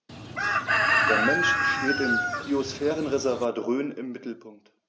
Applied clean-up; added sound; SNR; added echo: none; Chicken, rooster; -4 dB; none.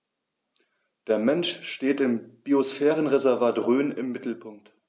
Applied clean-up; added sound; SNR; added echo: none; none; none; none.